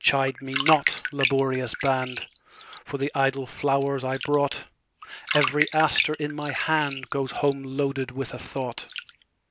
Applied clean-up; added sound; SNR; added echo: none; Bathtub (filling or washing); 7 dB; none.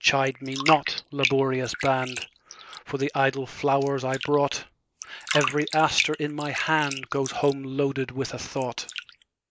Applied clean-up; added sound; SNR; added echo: neural mask model Resemble Enhance denoiser.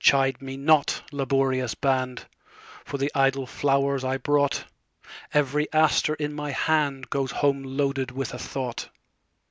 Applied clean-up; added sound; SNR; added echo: none; none; none; none.